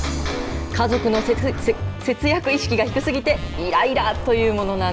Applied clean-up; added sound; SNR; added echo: none; Scratching (performance technique) + Electric guitar; 11 dB; none.